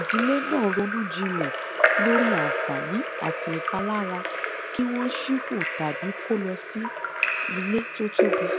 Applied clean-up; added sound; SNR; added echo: none; Drip / Trickle, dribble / Splash, splatter; -1 dB; none.